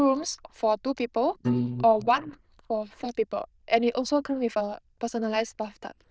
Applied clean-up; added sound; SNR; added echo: neural diffusion model UNIVERSE++.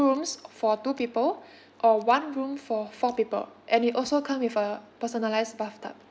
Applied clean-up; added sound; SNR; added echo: none; none; none; none.